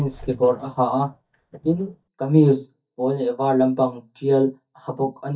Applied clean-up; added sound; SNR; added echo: neural mask model DeepFilterNet 3.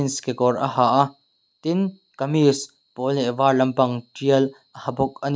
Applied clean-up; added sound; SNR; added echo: none; none; none; none.